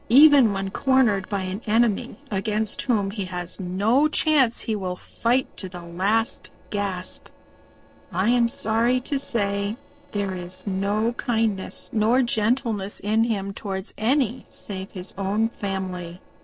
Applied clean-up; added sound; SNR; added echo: neural separator model SepFormer DNS4.